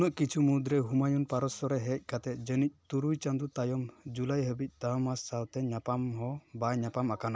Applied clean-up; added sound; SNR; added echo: none; none; none; none.